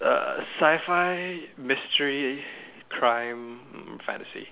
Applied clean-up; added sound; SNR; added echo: none; none; none; none.